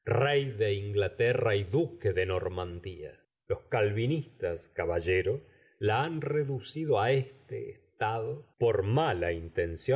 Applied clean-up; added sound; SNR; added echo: none; none; none; none.